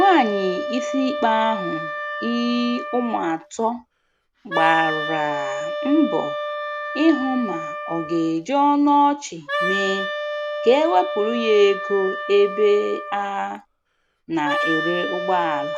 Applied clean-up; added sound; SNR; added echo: none; Wind instrument, woodwind instrument; 6 dB; none.